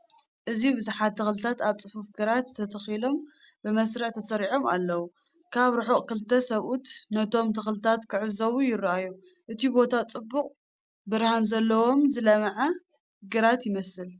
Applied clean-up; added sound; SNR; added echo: none; none; none; none.